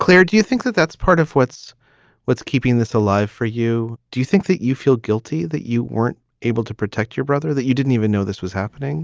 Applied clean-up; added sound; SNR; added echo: none; none; none; none.